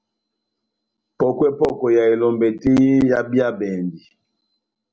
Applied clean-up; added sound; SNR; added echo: none; none; none; none.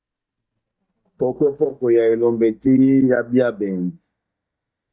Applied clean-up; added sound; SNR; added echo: neural mask model DeepFilterNet 3.